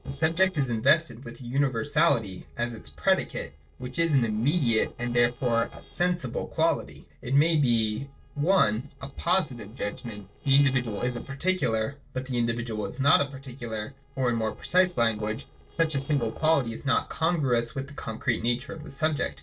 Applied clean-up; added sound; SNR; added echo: neural separator model SepFormer DNS4.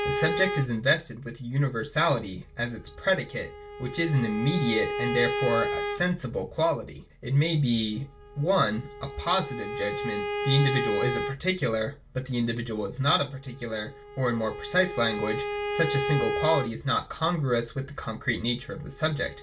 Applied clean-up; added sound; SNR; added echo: none; Bowed string instrument; 7 dB; reverberation time 0.2 s.